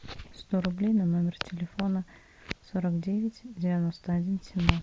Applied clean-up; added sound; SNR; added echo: none; none; none; none.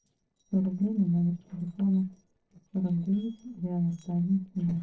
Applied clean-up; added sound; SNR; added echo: neural separator model SepFormer DNS4.